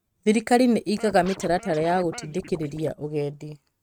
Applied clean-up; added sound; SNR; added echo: neural mask model RNNoise.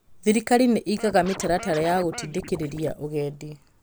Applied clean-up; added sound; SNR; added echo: none; Scratching (performance technique); 14 dB; none.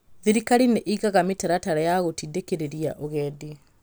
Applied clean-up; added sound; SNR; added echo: none; none; none; none.